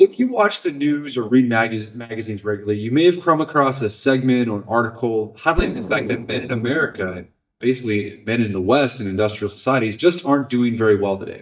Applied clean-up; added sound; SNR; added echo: neural mask model DeepFilterNet 3.